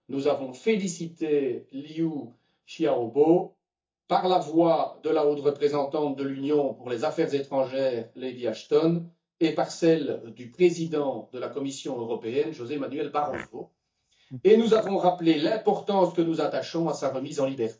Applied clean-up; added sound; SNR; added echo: neural mask model DeepFilterNet 3.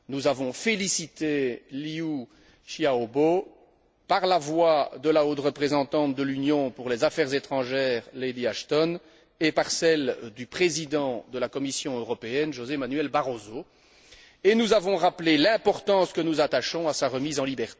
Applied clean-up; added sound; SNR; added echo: none; none; none; none.